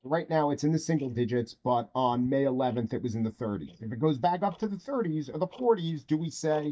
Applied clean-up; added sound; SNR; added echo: neural mask model DeepFilterNet 3.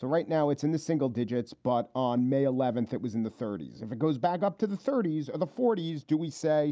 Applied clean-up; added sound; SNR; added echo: none; none; none; none.